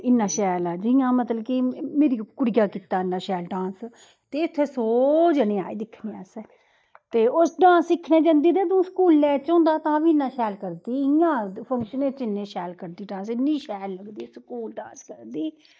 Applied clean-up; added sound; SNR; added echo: neural mask model DeepFilterNet 3.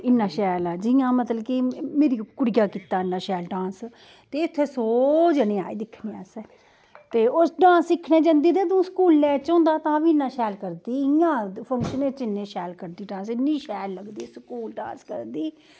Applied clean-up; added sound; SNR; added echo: none; none; none; none.